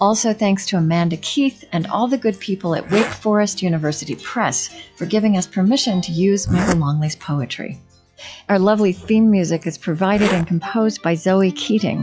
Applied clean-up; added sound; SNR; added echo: classical method log-MMSE.